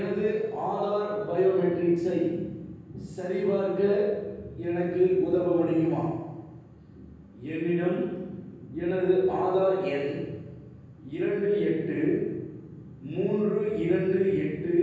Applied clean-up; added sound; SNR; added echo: none; none; none; reverberation time 1.3 s.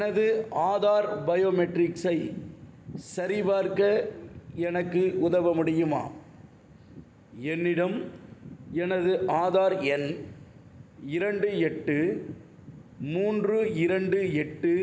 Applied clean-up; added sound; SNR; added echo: none; none; none; none.